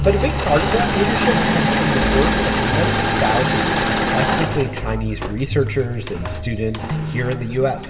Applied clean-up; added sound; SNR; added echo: none; Engine / Mechanisms; 0 dB; reverberation time 2.9 s.